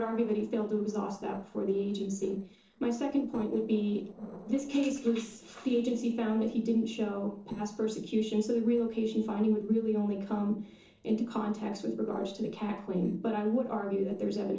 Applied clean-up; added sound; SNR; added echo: neural separator model SepFormer DNS4.